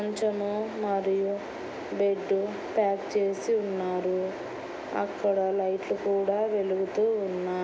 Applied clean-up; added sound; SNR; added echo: none; none; none; none.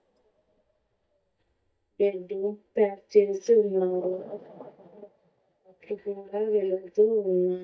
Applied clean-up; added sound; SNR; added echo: neural mask model DeepFilterNet 3.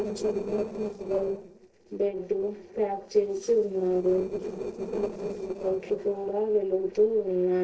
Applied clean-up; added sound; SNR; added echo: neural separator model SepFormer DNS4.